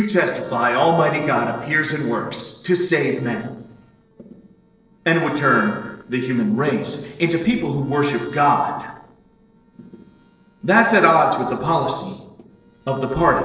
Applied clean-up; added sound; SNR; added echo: neural separator model SepFormer DNS4.